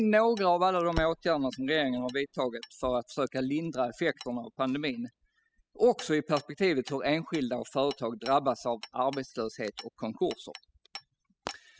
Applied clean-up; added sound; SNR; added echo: classical method spectral subtraction.